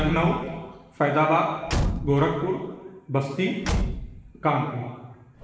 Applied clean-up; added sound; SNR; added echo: none; Slam / Truck / Car; 6 dB; reverberation time 1.2 s.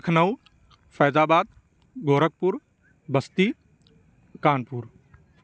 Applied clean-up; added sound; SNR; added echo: none; none; none; none.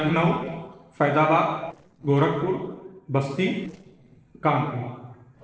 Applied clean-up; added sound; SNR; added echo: neural separator model SepFormer DNS4.